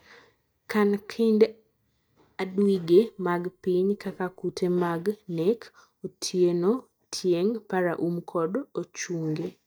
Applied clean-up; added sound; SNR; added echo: neural mask model DeepFilterNet 3.